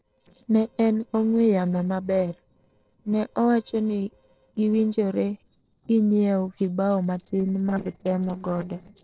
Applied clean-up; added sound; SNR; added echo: neural separator model SepFormer DNS4.